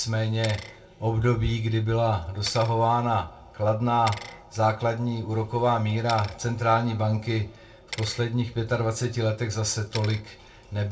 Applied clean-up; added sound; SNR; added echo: none; Bicycle; 19 dB; reverberation time 0.2 s.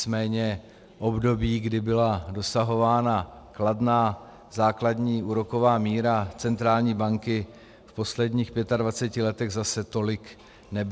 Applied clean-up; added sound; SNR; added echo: none; none; none; none.